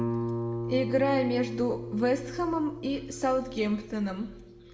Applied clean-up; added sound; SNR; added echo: none; Guitar; 6 dB; reverberation time 0.7 s.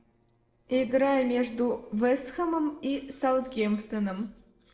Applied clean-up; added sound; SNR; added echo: neural separator model SepFormer DNS4.